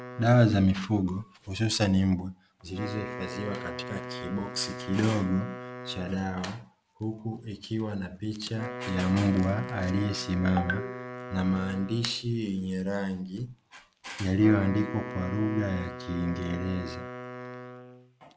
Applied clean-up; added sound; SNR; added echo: none; Wind instrument, woodwind instrument; 12 dB; none.